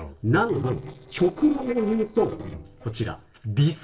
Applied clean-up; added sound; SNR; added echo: neural separator model SepFormer DNS4.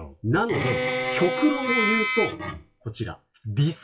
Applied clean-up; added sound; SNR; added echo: classical method WPE with log-MMSE.